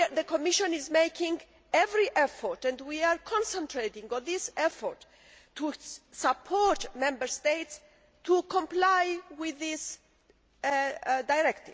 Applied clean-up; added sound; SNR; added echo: none; none; none; none.